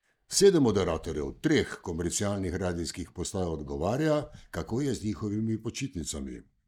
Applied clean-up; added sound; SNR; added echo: neural mask model DeepFilterNet 3.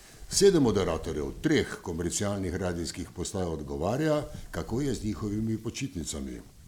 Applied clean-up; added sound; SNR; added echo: none; Wind; 17 dB; none.